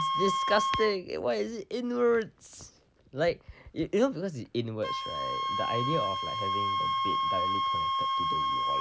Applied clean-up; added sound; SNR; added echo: none; Wind instrument, woodwind instrument; 0 dB; none.